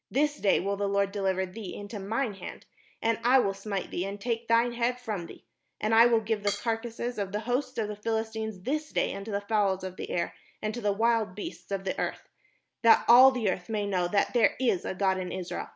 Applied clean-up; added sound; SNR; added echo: none; Drum kit; 14 dB; none.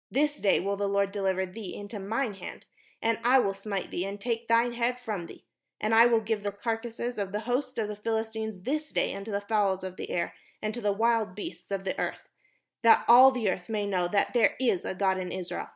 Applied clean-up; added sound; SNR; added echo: neural mask model DeepFilterNet 3.